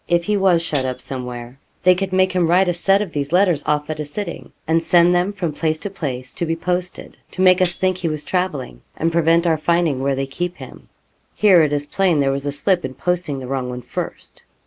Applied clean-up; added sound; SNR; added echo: none; Tambourine; 19 dB; none.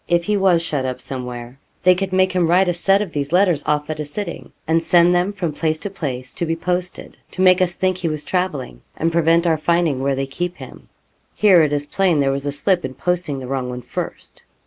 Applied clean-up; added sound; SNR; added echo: none; none; none; none.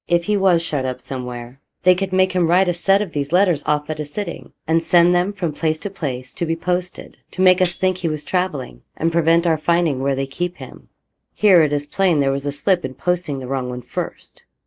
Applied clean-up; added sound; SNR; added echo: neural mask model DeepFilterNet 3.